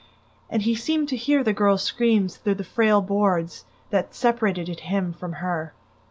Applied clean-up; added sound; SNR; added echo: none; none; none; none.